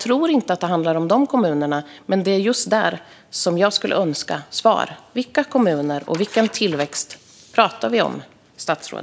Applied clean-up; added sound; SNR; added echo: none; none; none; none.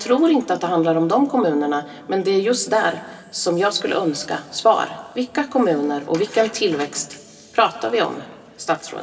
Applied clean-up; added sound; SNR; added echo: none; none; none; reverberation time 2.6 s.